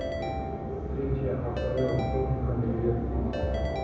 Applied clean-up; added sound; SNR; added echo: none; Ringtone / Keyboard (musical); 8 dB; reverberation time 1.1 s.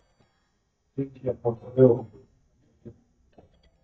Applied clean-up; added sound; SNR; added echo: neural mask model DeepFilterNet 3.